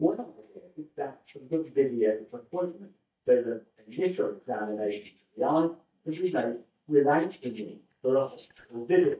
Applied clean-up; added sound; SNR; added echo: neural mask model DeepFilterNet 3.